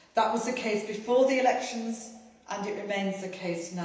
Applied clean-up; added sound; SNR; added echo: none; none; none; reverberation time 0.9 s.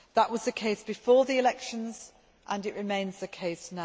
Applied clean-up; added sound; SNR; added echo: none; none; none; none.